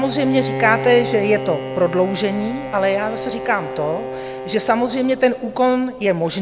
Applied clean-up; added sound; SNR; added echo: none; Bowed string instrument; 9 dB; none.